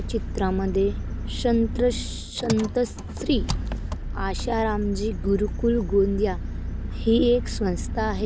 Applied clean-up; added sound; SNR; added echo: none; Engine; 4 dB; none.